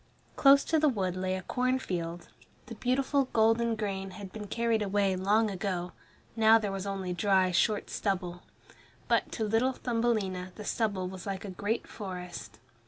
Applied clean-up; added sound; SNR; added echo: none; none; none; none.